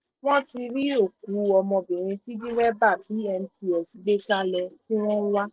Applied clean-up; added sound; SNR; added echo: neural separator model SepFormer DNS4.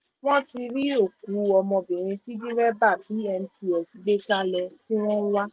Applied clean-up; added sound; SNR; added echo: none; none; none; none.